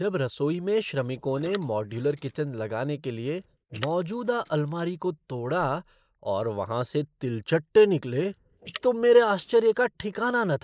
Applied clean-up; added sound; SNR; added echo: neural mask model Resemble Enhance denoiser.